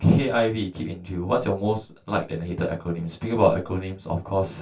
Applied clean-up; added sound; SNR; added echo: none; none; none; reverberation time 0.2 s.